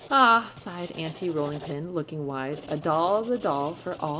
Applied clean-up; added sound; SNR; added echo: none; Writing; 18 dB; reverberation time 0.5 s.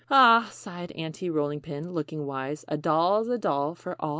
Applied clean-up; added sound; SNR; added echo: none; none; none; none.